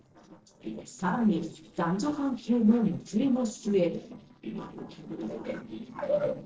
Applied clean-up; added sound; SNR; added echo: neural separator model SepFormer DNS4.